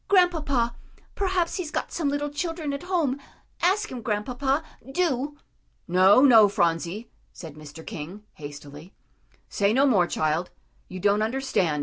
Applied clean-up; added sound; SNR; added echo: none; none; none; none.